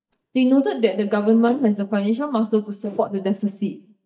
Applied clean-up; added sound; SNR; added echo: neural mask model DeepFilterNet 3.